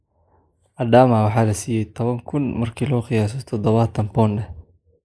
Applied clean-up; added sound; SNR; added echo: neural mask model Resemble Enhance denoiser.